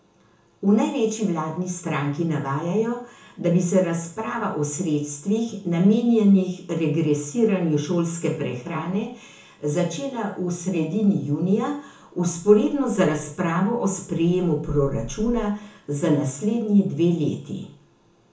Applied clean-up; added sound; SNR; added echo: none; none; none; reverberation time 0.7 s.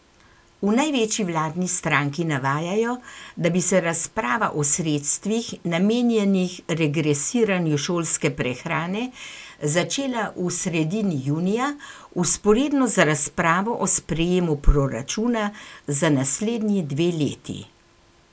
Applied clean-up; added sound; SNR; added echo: none; none; none; none.